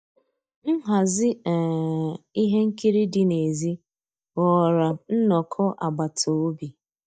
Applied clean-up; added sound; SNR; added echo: neural mask model DeepFilterNet 3.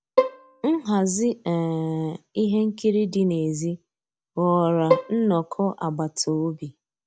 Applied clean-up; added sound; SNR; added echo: none; Bowed string instrument; 4 dB; none.